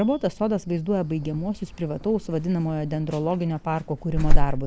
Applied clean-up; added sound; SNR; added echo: none; Alarm / Insect; -2 dB; none.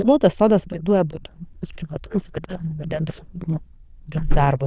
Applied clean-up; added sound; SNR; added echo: neural diffusion model UNIVERSE++.